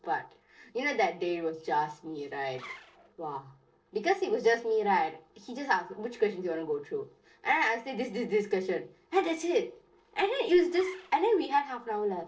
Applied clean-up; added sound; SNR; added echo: neural separator model SepFormer DNS4.